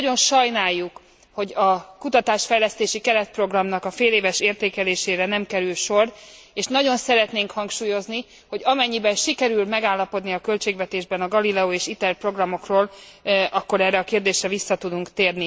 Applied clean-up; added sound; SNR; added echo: none; none; none; none.